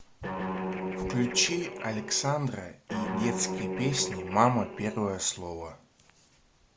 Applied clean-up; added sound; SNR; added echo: none; Guitar; 4 dB; none.